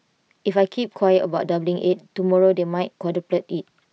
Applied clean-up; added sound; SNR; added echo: none; none; none; none.